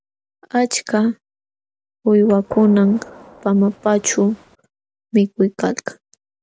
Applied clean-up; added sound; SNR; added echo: none; Gunshot, gunfire; 18 dB; none.